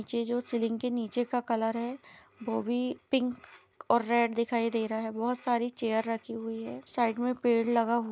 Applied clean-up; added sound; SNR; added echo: none; none; none; none.